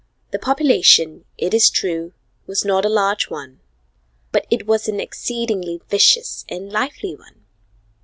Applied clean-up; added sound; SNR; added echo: none; none; none; none.